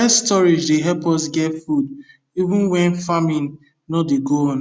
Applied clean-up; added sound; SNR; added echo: none; none; none; none.